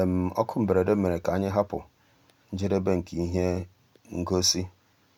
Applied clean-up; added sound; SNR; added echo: none; none; none; none.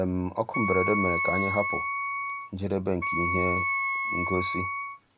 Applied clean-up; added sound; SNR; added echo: none; Wind instrument, woodwind instrument; 0 dB; none.